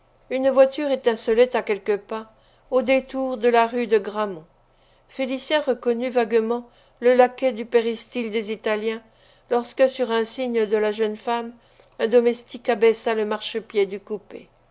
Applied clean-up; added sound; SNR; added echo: none; none; none; none.